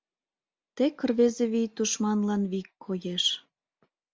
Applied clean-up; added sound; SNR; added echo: none; none; none; none.